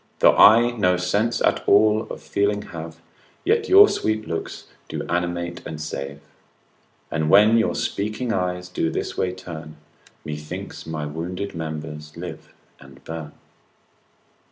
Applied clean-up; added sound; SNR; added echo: none; none; none; none.